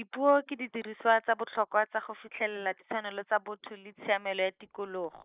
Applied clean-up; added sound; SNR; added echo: neural mask model Resemble Enhance denoiser.